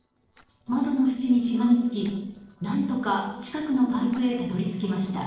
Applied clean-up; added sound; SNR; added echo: neural separator model SepFormer DNS4.